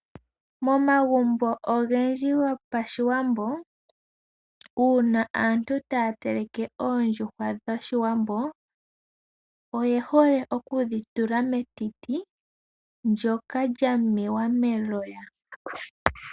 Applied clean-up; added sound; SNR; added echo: none; none; none; none.